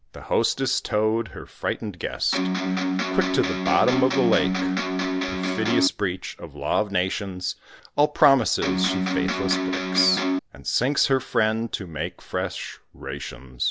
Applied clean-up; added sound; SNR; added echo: none; Electric guitar; -1 dB; none.